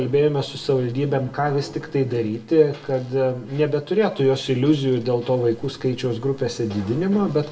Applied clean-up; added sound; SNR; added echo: none; none; none; reverberation time 0.5 s.